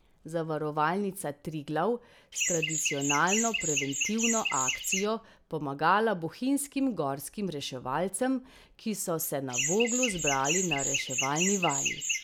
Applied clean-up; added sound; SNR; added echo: none; Chirp, tweet; 0 dB; none.